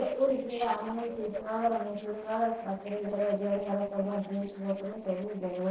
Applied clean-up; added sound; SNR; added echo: neural separator model SepFormer DNS4.